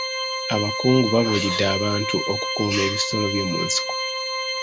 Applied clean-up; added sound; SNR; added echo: none; Organ; 3 dB; none.